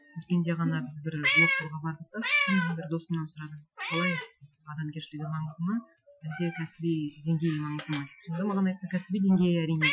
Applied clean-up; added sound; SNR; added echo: classical method Wiener filter.